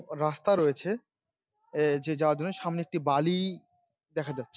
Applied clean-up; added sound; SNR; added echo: none; none; none; none.